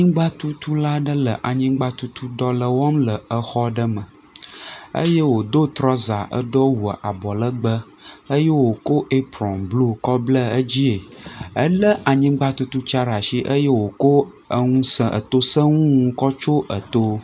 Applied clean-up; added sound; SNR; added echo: none; none; none; none.